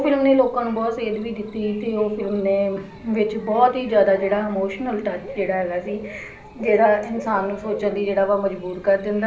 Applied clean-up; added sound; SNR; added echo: none; Cricket / Bird; 19 dB; reverberation time 0.5 s.